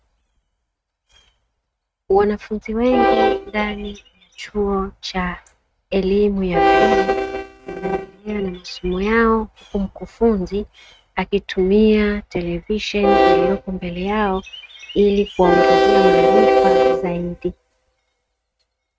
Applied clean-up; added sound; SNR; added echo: neural mask model RNNoise.